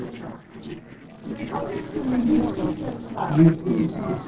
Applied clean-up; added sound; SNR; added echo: neural separator model SepFormer DNS4.